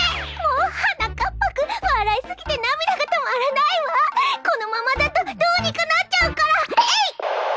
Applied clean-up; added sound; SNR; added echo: none; none; none; none.